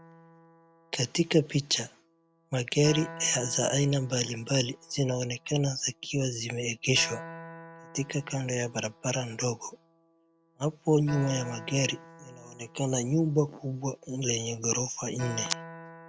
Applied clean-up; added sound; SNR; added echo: none; Acoustic guitar; 17 dB; none.